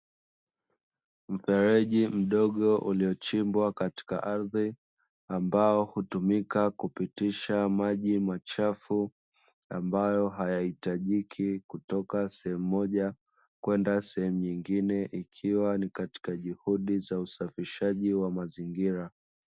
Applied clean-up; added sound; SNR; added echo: none; none; none; none.